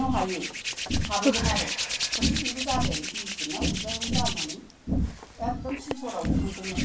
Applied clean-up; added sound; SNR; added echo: none; Hands; 3 dB; reverberation time 0.3 s.